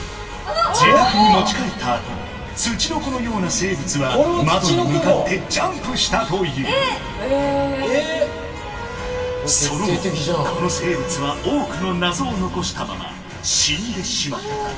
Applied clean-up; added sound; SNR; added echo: none; none; none; reverberation time 2.4 s.